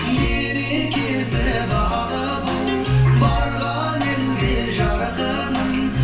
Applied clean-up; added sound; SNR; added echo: none; none; none; reverberation time 0.3 s.